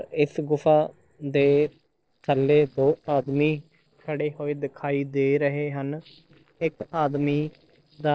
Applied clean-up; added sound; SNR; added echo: neural separator model SepFormer DNS4.